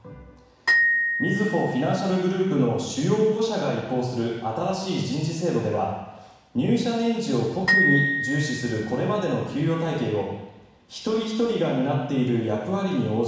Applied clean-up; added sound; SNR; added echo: none; Glockenspiel; 3 dB; reverberation time 1.1 s.